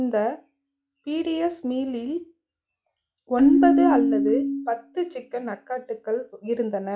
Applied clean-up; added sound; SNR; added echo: classical method log-MMSE.